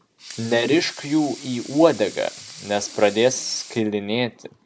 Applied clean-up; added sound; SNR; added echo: none; Sink (filling or washing) / Water tap, faucet / Liquid; 18 dB; none.